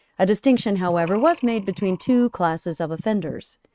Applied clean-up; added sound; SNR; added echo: neural mask model RNNoise.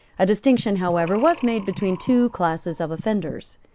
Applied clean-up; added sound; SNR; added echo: none; Breathing; 17 dB; none.